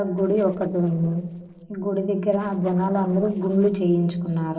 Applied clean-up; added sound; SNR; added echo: neural separator model SepFormer DNS4.